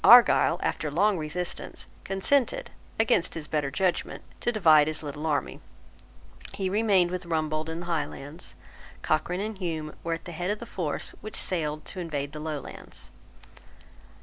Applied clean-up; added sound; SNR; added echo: none; none; none; none.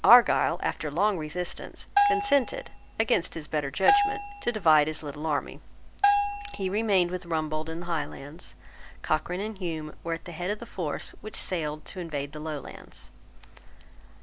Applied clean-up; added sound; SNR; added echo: none; Bell; 1 dB; none.